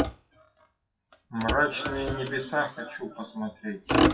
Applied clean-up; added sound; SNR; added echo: classical method WPE with log-MMSE.